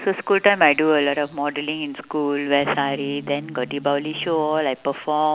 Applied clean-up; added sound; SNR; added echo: none; Electric guitar / Strum; 17 dB; none.